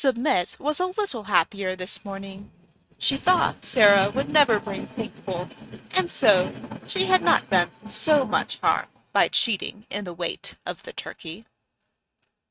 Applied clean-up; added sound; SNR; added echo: neural mask model RNNoise.